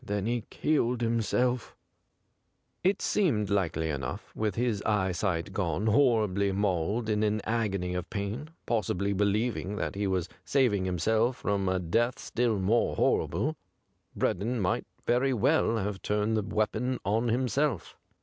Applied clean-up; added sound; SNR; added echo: none; none; none; none.